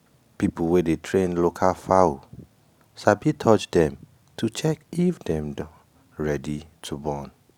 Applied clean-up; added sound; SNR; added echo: none; none; none; none.